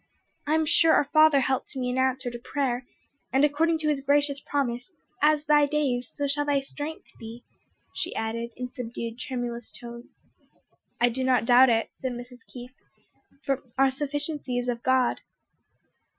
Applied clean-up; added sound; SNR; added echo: classical method Wiener filter.